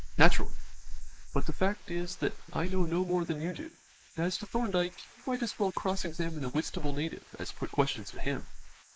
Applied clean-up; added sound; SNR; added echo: neural mask model Resemble Enhance denoiser.